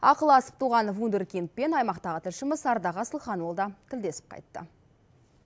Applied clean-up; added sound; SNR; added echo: none; none; none; none.